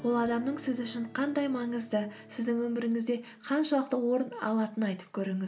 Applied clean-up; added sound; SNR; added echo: none; none; none; none.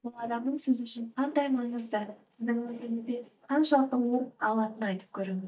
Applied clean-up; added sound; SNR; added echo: neural mask model DeepFilterNet 3.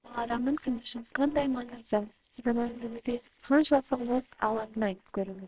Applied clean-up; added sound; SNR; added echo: neural separator model SepFormer WHAMR!.